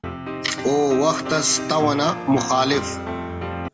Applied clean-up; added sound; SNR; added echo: none; Piano; 7 dB; reverberation time 0.7 s.